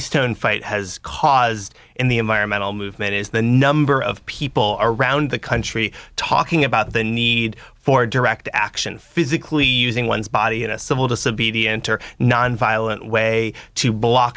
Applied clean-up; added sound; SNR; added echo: none; none; none; none.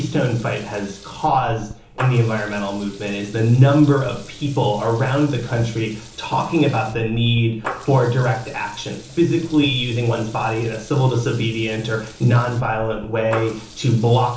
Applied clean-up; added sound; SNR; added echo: none; Water tap, faucet / Liquid; 17 dB; reverberation time 1.2 s.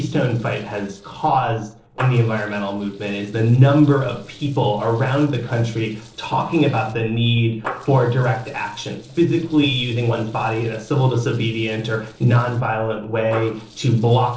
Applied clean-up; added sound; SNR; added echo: neural separator model SepFormer DNS4.